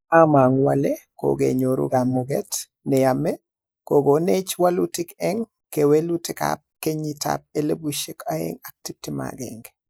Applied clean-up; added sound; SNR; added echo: neural mask model Resemble Enhance denoiser.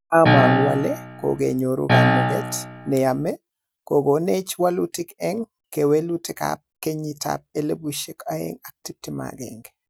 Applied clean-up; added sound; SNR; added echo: none; Piano; -2 dB; none.